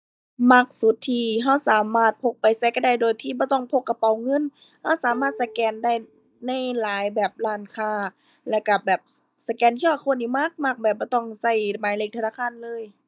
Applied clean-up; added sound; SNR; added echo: neural mask model DeepFilterNet 3.